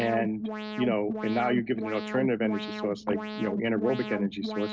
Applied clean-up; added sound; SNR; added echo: none; Alarm; 5 dB; none.